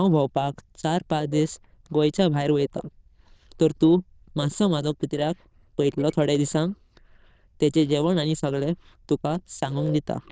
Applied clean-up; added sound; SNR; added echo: neural diffusion model UNIVERSE++.